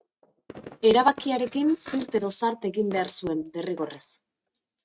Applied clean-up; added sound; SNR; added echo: neural mask model RNNoise.